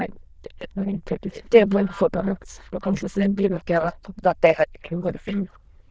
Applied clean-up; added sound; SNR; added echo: neural diffusion model UNIVERSE++.